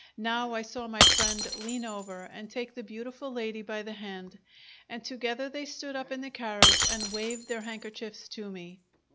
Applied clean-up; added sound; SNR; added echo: none; Shatter; -5 dB; none.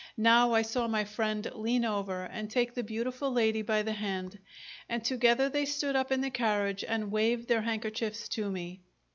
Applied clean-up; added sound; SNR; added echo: none; none; none; none.